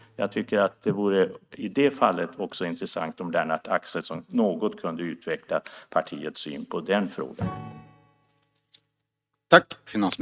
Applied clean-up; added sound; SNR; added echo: neural mask model RNNoise.